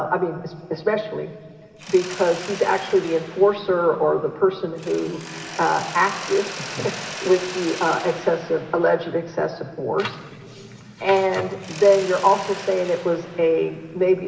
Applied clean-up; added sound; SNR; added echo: none; Mechanisms; 15 dB; reverberation time 2.8 s.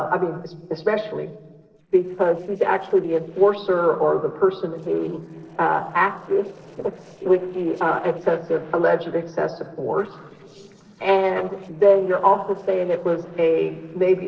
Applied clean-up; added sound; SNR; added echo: neural separator model SepFormer DNS4.